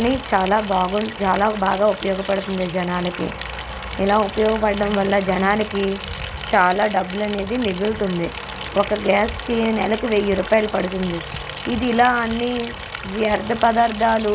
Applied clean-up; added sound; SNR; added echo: none; Liquid; 14 dB; none.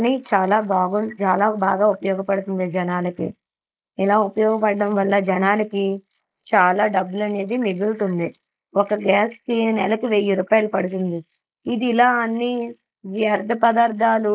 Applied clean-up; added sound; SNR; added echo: neural mask model Resemble Enhance denoiser.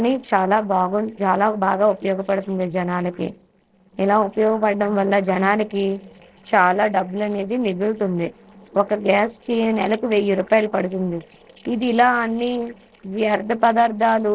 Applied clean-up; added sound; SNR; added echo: neural separator model SepFormer DNS4.